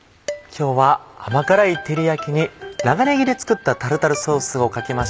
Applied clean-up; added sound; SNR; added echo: none; Dishes, pots, and pans; 19 dB; none.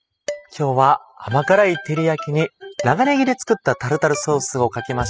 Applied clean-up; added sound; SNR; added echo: classical method spectral subtraction.